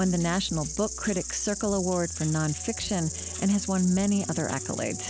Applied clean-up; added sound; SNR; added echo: none; Insect; 9 dB; none.